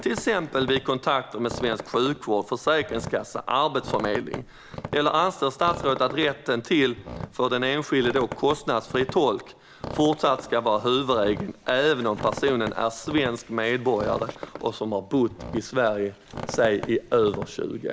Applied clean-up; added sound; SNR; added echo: none; Squeak; 13 dB; none.